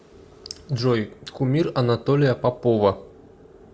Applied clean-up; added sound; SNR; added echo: none; none; none; none.